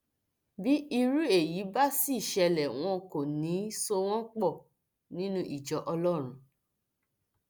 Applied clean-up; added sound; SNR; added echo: none; none; none; none.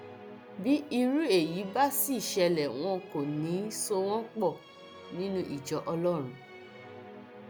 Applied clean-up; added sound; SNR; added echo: none; Musical instrument; 17 dB; none.